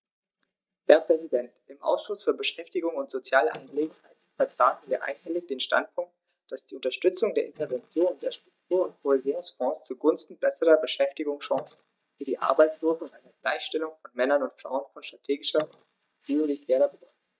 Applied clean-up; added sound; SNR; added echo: neural mask model DeepFilterNet 3.